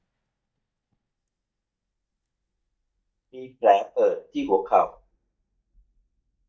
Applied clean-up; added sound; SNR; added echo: neural mask model DeepFilterNet 3.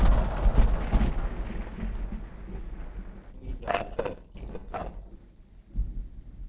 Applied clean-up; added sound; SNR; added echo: neural separator model SepFormer DNS4.